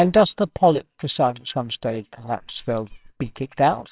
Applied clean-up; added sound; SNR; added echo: neural separator model SepFormer WHAMR!.